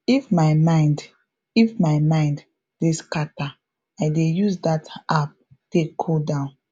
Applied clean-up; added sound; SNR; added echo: none; none; none; none.